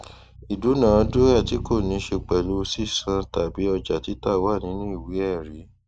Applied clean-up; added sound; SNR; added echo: neural mask model RNNoise.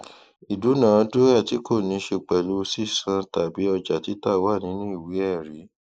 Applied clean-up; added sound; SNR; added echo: neural mask model Resemble Enhance denoiser.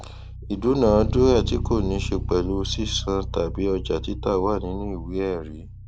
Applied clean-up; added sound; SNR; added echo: none; Bass guitar; 5 dB; none.